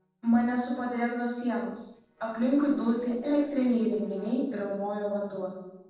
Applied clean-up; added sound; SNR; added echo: neural separator model SepFormer DNS4.